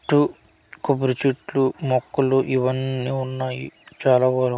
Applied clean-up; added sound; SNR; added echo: none; none; none; none.